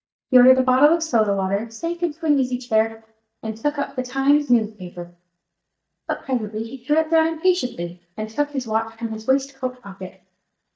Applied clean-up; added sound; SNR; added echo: neural mask model DeepFilterNet 3.